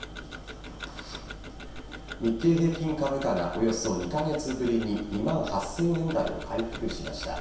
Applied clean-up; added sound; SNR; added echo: none; Tick-tock; 11 dB; reverberation time 0.7 s.